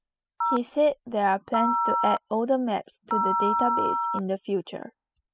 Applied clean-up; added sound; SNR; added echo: classical method spectral subtraction.